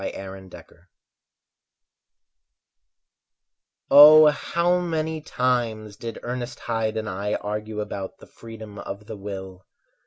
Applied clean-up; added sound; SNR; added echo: none; none; none; none.